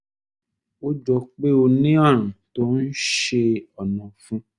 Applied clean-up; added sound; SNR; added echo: none; none; none; none.